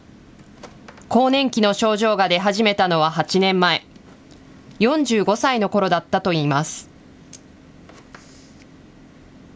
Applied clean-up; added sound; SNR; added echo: none; none; none; none.